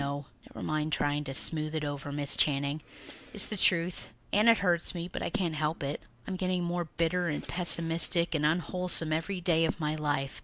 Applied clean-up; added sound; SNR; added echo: none; Breathing; 16 dB; none.